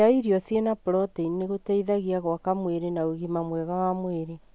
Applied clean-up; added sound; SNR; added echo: none; none; none; none.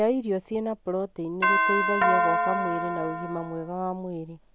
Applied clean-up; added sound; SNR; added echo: none; Doorbell; -5 dB; none.